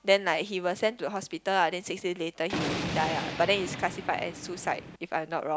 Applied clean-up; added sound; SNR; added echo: none; Thunder; 5 dB; none.